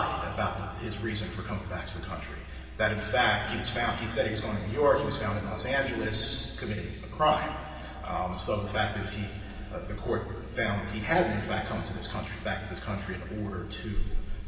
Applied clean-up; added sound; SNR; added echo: none; none; none; reverberation time 2.4 s.